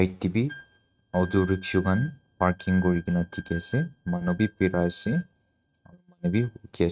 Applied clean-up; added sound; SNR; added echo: neural mask model RNNoise.